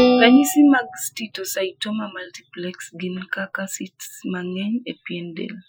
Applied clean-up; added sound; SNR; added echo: classical method Wiener filter.